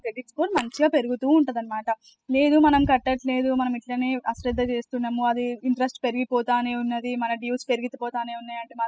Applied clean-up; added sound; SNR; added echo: classical method spectral subtraction.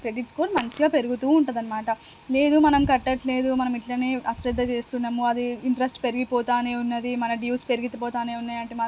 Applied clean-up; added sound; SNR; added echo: none; Fart; 11 dB; none.